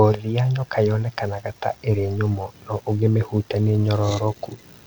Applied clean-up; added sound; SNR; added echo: none; none; none; none.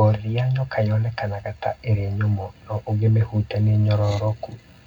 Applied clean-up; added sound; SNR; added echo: none; none; none; reverberation time 0.3 s.